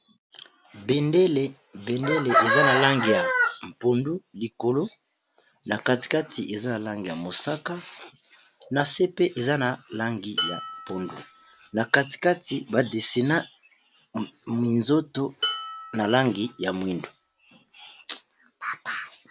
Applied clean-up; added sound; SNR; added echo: none; Dishes, pots, and pans; 12 dB; none.